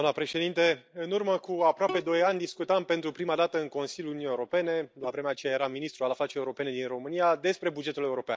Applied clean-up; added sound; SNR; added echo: neural mask model DeepFilterNet 3.